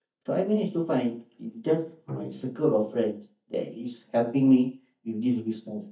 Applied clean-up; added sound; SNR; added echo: neural mask model DeepFilterNet 3.